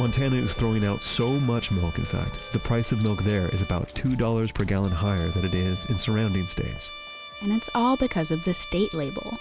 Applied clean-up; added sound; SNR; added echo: none; Trumpet; 15 dB; none.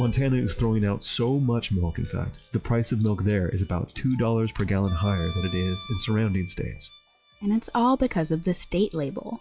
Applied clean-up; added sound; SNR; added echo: classical method log-MMSE.